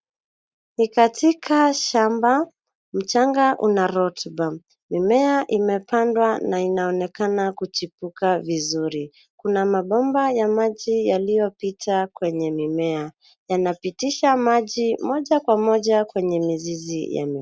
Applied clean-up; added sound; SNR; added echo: none; none; none; none.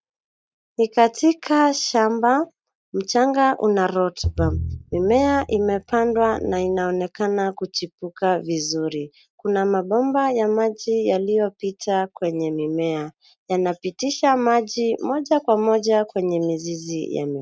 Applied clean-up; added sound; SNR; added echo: neural mask model RNNoise.